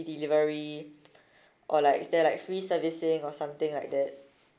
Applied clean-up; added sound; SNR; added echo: none; none; none; none.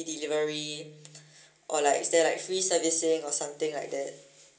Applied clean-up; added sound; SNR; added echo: none; none; none; reverberation time 0.2 s.